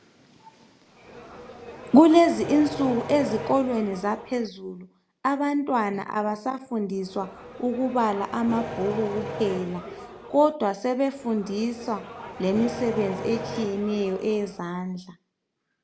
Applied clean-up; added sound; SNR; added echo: none; Accelerating, revving, vroom; 11 dB; none.